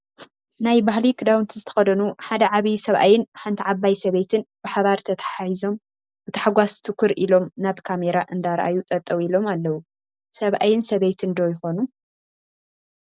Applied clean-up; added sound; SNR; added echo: neural mask model Resemble Enhance denoiser.